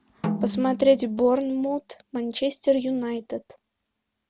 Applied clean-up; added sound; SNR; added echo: none; Snare drum; 9 dB; none.